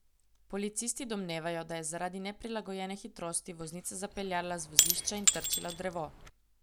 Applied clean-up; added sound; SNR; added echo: none; Shatter / Crushing; -5 dB; none.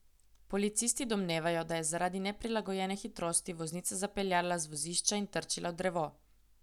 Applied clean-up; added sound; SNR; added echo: none; none; none; none.